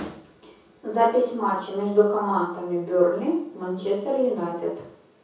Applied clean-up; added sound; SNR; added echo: none; none; none; reverberation time 0.6 s.